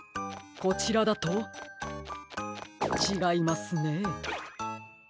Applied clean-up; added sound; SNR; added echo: none; none; none; none.